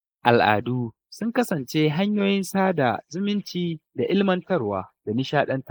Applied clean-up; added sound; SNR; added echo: neural mask model Resemble Enhance denoiser.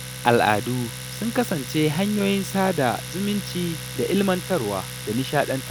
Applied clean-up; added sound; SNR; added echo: none; Domestic sounds, home sounds; 10 dB; none.